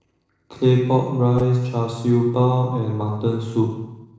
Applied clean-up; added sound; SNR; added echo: neural separator model SepFormer DNS4.